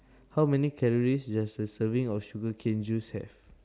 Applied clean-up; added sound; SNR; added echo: none; none; none; none.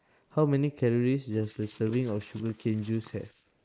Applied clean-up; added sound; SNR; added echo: neural mask model Resemble Enhance denoiser.